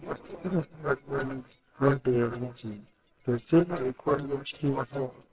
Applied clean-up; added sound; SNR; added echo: neural separator model SepFormer WHAMR!.